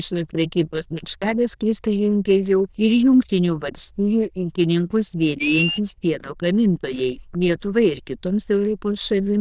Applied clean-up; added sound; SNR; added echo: neural diffusion model UNIVERSE++.